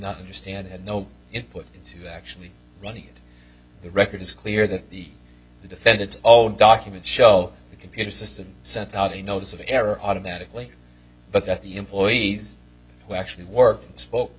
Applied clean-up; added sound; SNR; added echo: none; none; none; none.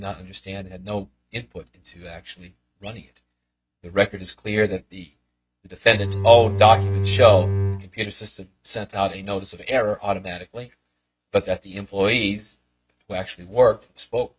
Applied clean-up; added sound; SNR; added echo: neural mask model RNNoise.